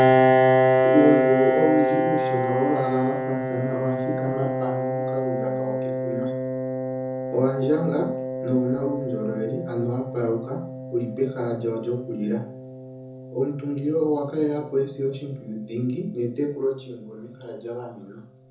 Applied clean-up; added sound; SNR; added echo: none; Piano; -1 dB; reverberation time 0.5 s.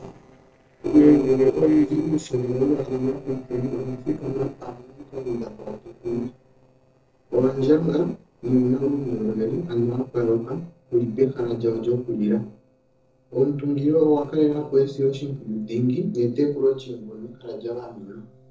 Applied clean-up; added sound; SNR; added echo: neural separator model SepFormer DNS4.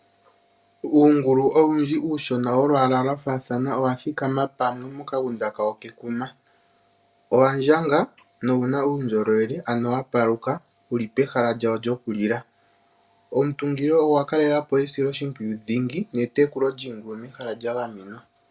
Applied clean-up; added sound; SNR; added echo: none; none; none; none.